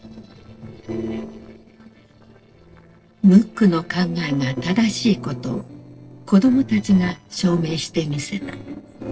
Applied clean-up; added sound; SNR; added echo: neural separator model SepFormer DNS4.